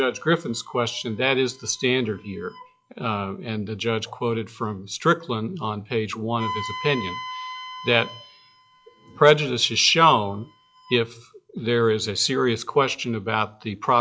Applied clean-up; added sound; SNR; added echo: classical method log-MMSE.